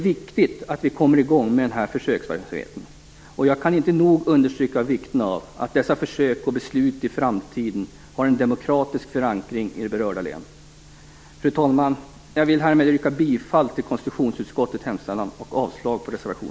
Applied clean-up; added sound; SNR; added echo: none; none; none; none.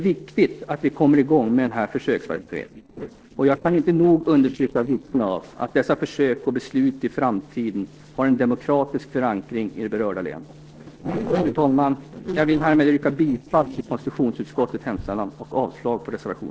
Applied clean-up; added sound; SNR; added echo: neural separator model SepFormer DNS4.